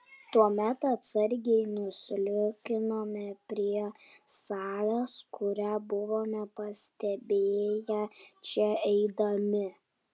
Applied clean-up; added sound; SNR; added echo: none; none; none; none.